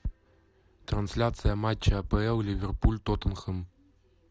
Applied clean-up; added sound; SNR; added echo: none; none; none; none.